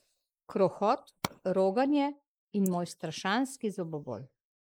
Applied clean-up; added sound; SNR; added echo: neural mask model Resemble Enhance denoiser.